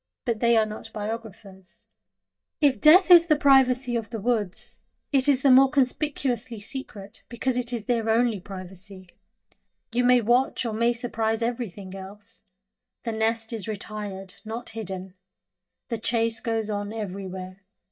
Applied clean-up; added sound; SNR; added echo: neural mask model DeepFilterNet 3.